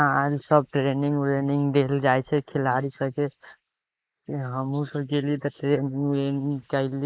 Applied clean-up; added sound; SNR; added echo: neural mask model Resemble Enhance denoiser.